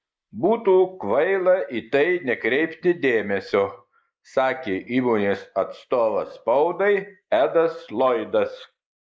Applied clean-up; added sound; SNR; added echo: neural mask model Resemble Enhance denoiser.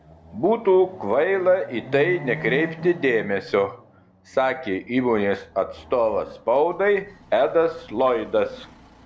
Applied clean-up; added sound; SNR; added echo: none; Chatter / Car passing by / Motorcycle / Traffic noise, roadway noise / Accelerating, revving, vroom; 18 dB; none.